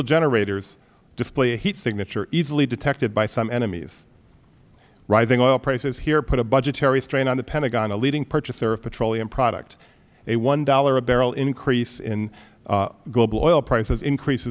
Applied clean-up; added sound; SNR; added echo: none; none; none; none.